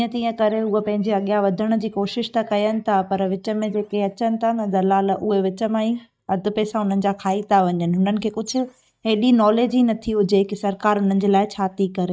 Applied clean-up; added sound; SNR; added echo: neural mask model DeepFilterNet 3.